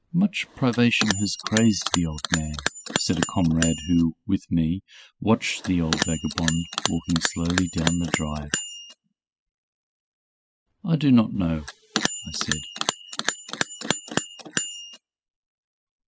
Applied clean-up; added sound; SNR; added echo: classical method spectral subtraction.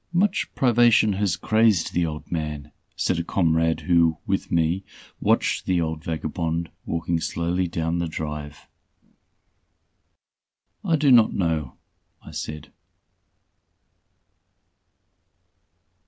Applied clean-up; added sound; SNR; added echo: none; none; none; none.